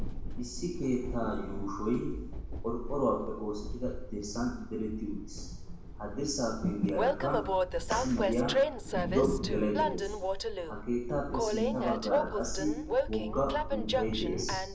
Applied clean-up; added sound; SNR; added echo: none; Train; 0 dB; reverberation time 0.7 s.